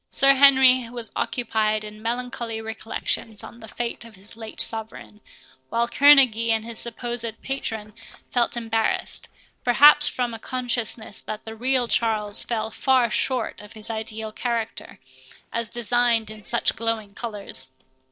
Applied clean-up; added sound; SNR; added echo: neural separator model SepFormer DNS4.